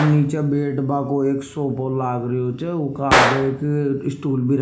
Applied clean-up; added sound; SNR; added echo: none; Gunshot, gunfire; 5 dB; reverberation time 0.4 s.